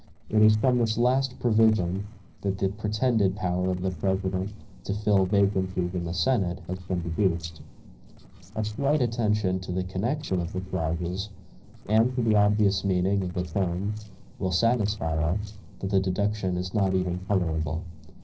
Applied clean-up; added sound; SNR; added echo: neural separator model SepFormer DNS4.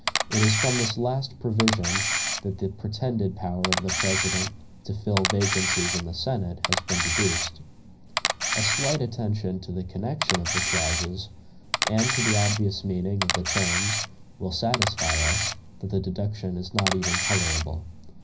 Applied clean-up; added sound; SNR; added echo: none; Camera; 1 dB; reverberation time 0.5 s.